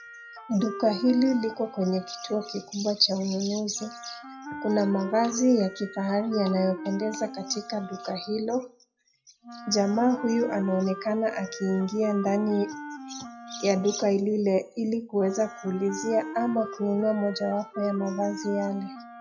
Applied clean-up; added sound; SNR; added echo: classical method WPE with log-MMSE.